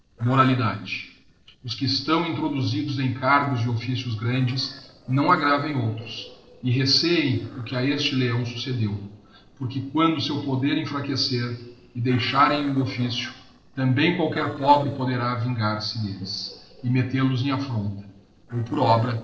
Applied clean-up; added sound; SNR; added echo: neural separator model SepFormer DNS4.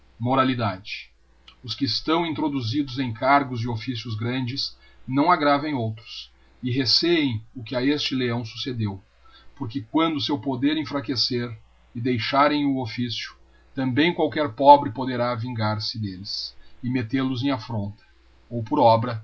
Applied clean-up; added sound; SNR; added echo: none; none; none; none.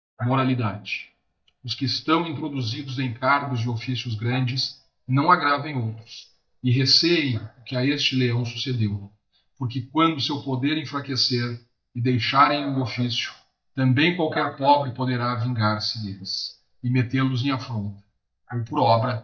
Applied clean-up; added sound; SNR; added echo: neural mask model DeepFilterNet 3.